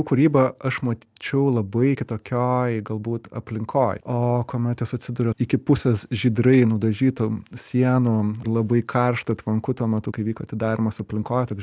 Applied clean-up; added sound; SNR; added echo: none; none; none; none.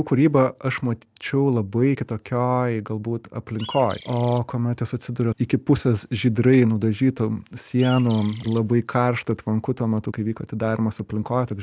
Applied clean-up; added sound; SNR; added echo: none; Bird; 18 dB; none.